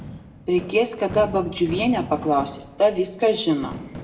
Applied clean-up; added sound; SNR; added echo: none; Fireworks; 14 dB; reverberation time 0.6 s.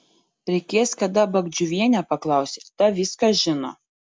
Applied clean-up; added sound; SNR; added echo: none; none; none; none.